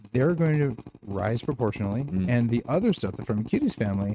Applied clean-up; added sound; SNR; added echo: neural mask model RNNoise.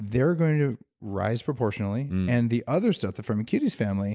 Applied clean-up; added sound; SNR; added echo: none; none; none; none.